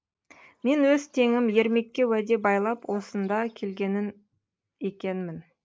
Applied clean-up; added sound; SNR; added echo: neural mask model Resemble Enhance denoiser.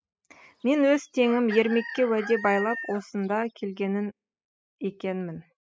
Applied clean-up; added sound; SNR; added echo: classical method spectral subtraction.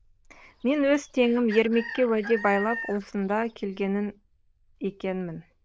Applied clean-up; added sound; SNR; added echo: neural diffusion model UNIVERSE++.